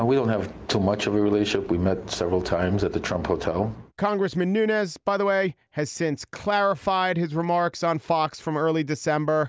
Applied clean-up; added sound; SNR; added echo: none; none; none; none.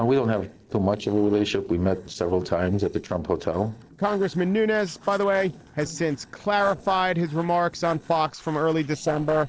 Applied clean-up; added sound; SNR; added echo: neural separator model SepFormer DNS4.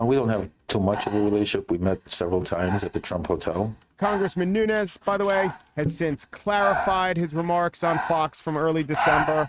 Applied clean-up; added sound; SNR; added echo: neural mask model RNNoise.